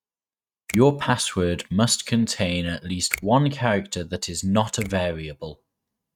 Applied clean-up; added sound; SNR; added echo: neural mask model RNNoise.